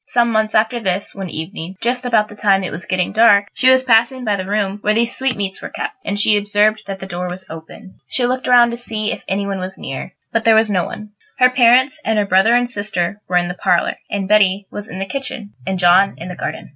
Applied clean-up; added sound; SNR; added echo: none; none; none; none.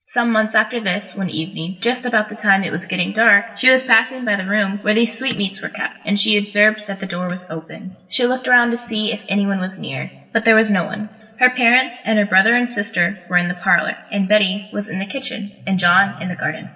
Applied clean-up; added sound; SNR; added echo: none; none; none; reverberation time 2.1 s.